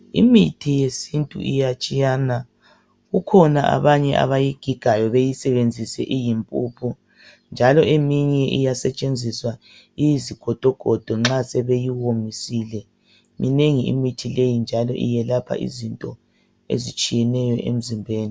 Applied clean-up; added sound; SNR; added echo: none; none; none; none.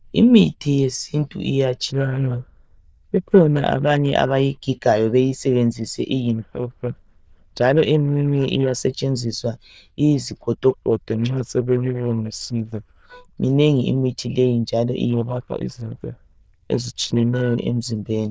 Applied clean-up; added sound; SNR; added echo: neural diffusion model UNIVERSE++.